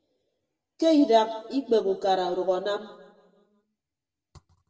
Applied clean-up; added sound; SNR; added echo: none; none; none; reverberation time 0.9 s.